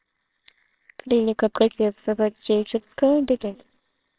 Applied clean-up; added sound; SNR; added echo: neural separator model SepFormer WHAMR!.